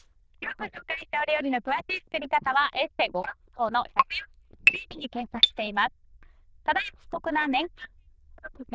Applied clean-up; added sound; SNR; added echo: neural diffusion model UNIVERSE++.